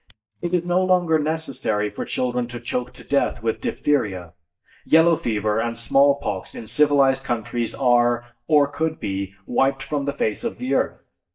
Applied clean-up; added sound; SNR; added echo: neural mask model DeepFilterNet 3.